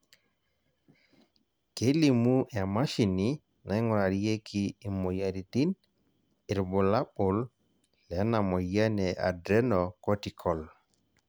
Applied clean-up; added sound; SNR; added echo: none; none; none; none.